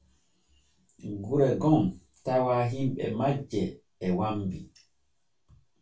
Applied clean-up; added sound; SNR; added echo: none; none; none; reverberation time 0.2 s.